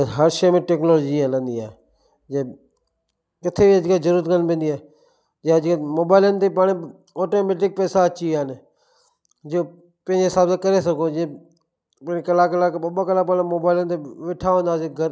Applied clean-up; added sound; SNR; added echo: none; none; none; none.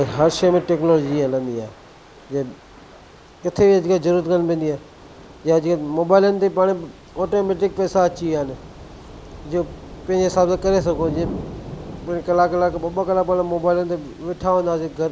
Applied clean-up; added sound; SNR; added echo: none; Thunder / Rain; 16 dB; none.